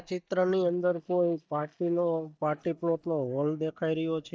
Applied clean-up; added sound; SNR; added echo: neural mask model DeepFilterNet 3.